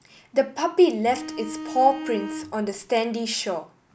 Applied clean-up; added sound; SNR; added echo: none; Bowed string instrument; 10 dB; none.